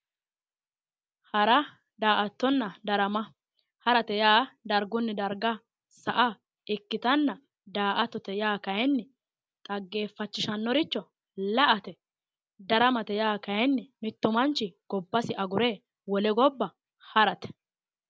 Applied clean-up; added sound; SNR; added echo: none; none; none; none.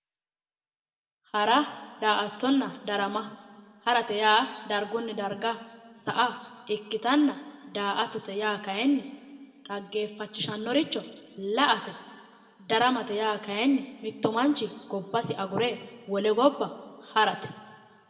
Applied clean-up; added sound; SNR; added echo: none; none; none; reverberation time 1.4 s.